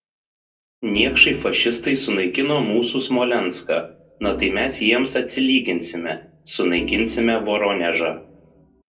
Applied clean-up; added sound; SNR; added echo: none; Organ; 16 dB; reverberation time 0.2 s.